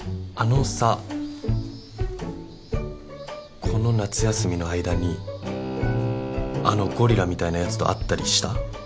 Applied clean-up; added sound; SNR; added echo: none; Bowed string instrument; 8 dB; none.